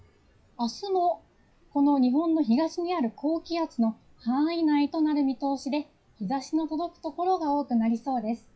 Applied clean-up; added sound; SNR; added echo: classical method WPE with log-MMSE.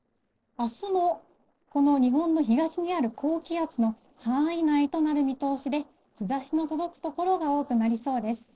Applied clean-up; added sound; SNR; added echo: neural separator model SepFormer DNS4.